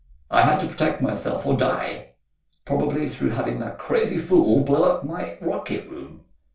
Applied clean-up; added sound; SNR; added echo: none; none; none; reverberation time 0.3 s.